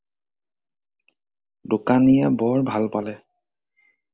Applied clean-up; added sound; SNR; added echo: none; none; none; none.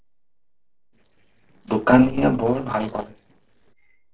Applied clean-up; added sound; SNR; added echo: neural separator model SepFormer DNS4.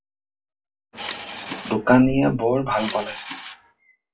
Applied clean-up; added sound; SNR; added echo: classical method WPE with log-MMSE.